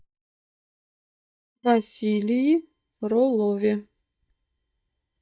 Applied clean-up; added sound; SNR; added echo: neural mask model DeepFilterNet 3.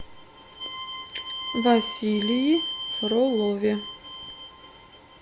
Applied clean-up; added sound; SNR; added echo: none; Bowed string instrument; 9 dB; none.